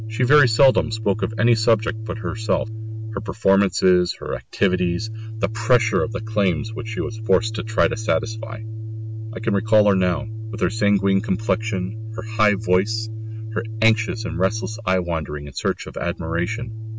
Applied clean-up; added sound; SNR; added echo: none; Organ; 8 dB; none.